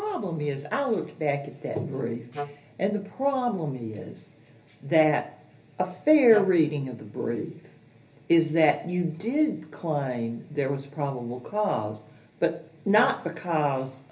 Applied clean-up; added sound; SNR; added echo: none; Wind instrument, woodwind instrument; 11 dB; reverberation time 0.3 s.